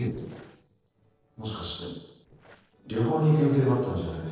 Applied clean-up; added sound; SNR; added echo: neural separator model SepFormer DNS4.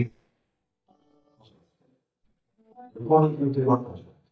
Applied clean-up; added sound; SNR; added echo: neural mask model DeepFilterNet 3.